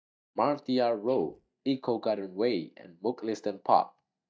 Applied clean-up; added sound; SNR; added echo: neural mask model DeepFilterNet 3.